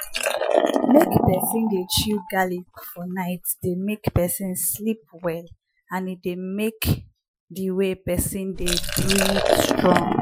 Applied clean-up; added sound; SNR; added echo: classical method Wiener filter.